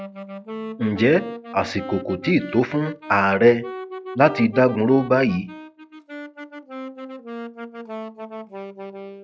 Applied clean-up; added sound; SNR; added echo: classical method log-MMSE.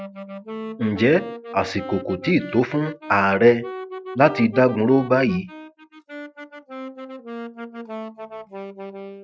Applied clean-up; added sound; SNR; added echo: classical method Wiener filter.